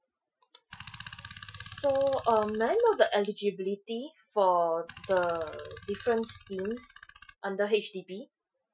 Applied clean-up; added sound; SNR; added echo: classical method Wiener filter.